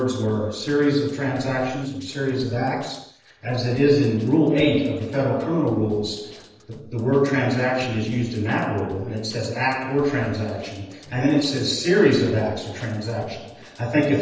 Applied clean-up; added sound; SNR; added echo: neural separator model SepFormer DNS4.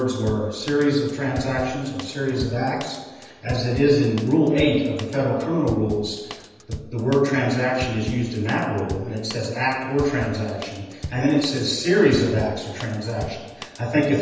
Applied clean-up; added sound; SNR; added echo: none; Drum / Drum kit; 14 dB; reverberation time 1.1 s.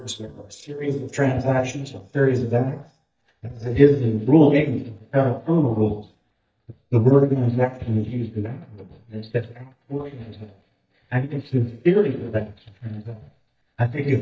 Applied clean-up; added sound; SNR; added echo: neural mask model DeepFilterNet 3.